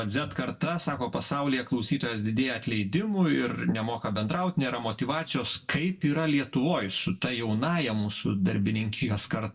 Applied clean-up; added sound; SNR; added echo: none; none; none; reverberation time 0.2 s.